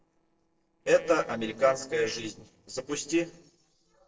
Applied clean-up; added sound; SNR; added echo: neural separator model SepFormer DNS4.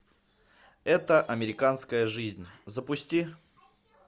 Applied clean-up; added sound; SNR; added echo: none; none; none; none.